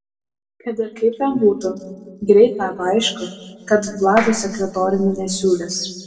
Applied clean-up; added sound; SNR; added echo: neural separator model SepFormer DNS4.